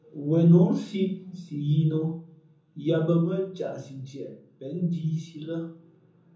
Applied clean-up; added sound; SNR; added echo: none; none; none; reverberation time 0.6 s.